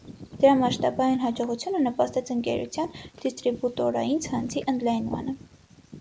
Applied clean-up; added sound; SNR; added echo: none; Bird vocalization, bird call, bird song; 15 dB; none.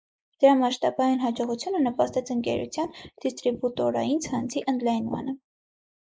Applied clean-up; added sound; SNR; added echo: neural mask model Resemble Enhance denoiser.